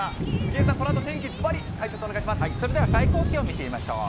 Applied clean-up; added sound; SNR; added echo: none; Thunder / Rain; -4 dB; none.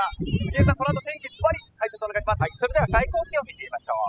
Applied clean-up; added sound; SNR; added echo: classical method spectral subtraction.